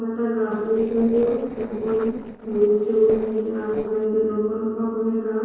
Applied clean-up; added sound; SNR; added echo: neural separator model SepFormer DNS4.